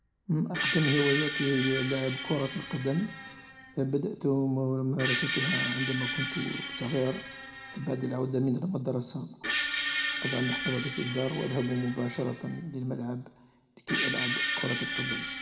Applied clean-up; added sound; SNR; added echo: none; Screech; 2 dB; reverberation time 1.1 s.